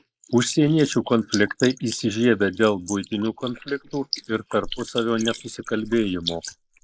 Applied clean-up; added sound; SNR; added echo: neural mask model Resemble Enhance denoiser.